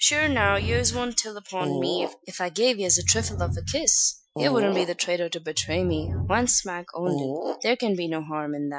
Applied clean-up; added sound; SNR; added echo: classical method Wiener filter.